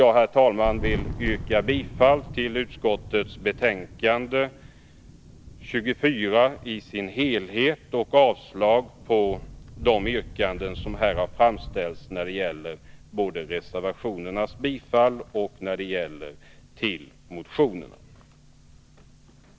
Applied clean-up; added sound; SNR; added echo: none; Thunder; 14 dB; none.